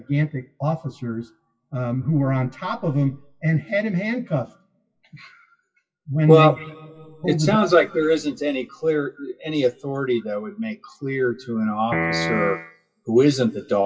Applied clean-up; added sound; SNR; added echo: classical method WPE with log-MMSE.